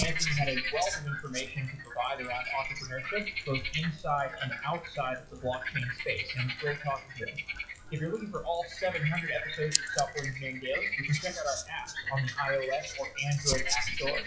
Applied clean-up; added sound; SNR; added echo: classical method WPE with log-MMSE.